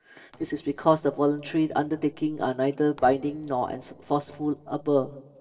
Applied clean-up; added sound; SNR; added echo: neural separator model SepFormer DNS4.